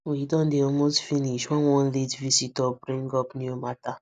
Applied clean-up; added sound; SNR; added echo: none; none; none; none.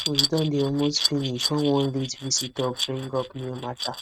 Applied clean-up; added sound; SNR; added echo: neural mask model RNNoise.